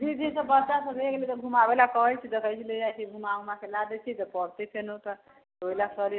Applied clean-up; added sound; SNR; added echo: none; none; none; none.